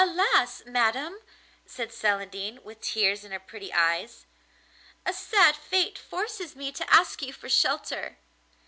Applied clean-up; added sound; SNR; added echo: none; none; none; none.